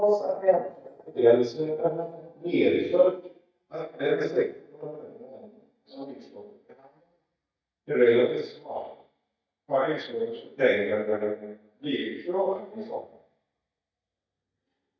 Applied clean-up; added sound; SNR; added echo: neural mask model DeepFilterNet 3.